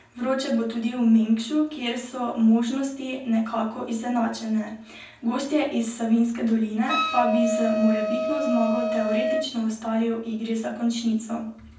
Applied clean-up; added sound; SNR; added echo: none; Wind instrument, woodwind instrument; 3 dB; reverberation time 0.3 s.